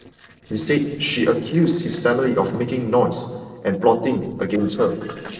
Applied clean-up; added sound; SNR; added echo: neural separator model SepFormer DNS4.